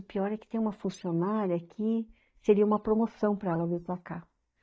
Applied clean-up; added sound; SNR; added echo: neural mask model DeepFilterNet 3.